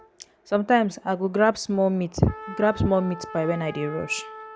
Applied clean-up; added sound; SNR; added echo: none; Trumpet; 17 dB; none.